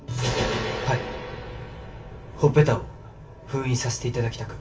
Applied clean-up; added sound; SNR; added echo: none; none; none; reverberation time 0.2 s.